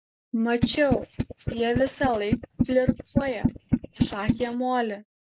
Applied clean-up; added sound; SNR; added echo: neural mask model Resemble Enhance denoiser.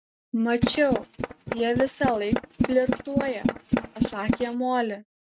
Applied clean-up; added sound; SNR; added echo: neural mask model RNNoise.